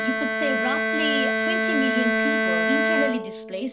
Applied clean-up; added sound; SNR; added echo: none; Bowed string instrument; -5 dB; none.